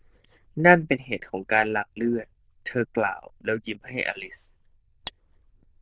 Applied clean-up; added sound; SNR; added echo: neural diffusion model UNIVERSE++.